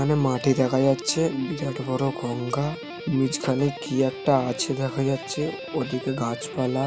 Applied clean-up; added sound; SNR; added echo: none; Guitar; 11 dB; none.